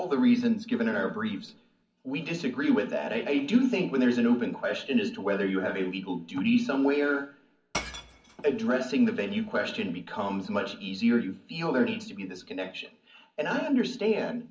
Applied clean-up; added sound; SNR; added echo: none; Shatter / Crushing; 15 dB; reverberation time 0.4 s.